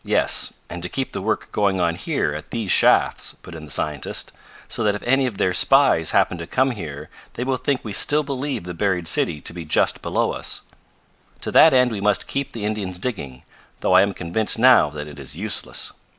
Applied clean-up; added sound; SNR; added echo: none; none; none; none.